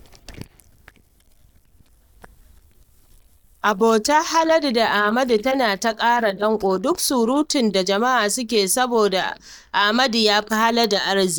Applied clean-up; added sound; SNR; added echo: neural mask model DeepFilterNet 3.